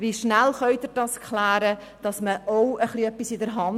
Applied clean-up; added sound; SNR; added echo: none; none; none; none.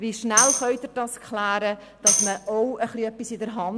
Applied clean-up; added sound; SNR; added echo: none; Tambourine; -1 dB; none.